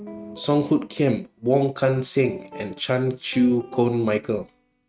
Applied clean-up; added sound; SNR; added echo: neural mask model RNNoise.